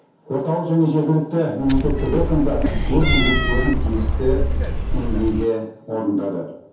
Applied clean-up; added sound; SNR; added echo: none; Cat; -2 dB; reverberation time 0.6 s.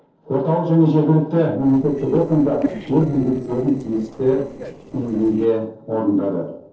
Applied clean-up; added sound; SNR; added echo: neural separator model SepFormer DNS4.